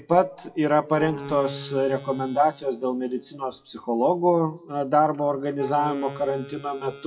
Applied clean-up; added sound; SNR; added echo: classical method WPE with log-MMSE.